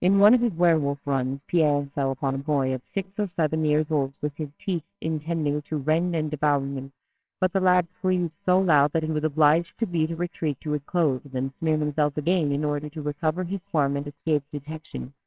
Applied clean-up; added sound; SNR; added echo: neural separator model SepFormer WHAMR!.